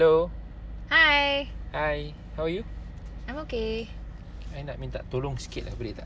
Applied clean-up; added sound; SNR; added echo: none; none; none; none.